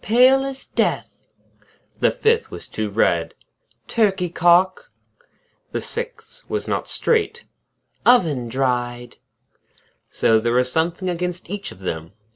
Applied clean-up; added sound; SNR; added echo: none; none; none; none.